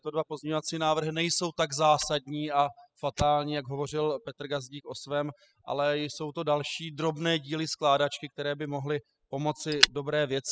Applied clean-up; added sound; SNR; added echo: classical method spectral subtraction.